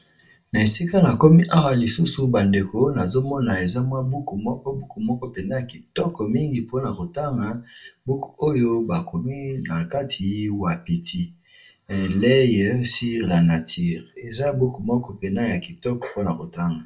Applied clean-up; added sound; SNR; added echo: none; none; none; reverberation time 0.2 s.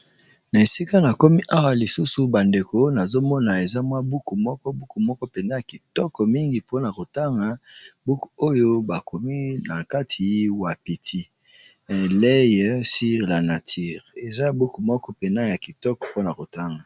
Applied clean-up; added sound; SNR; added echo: none; none; none; none.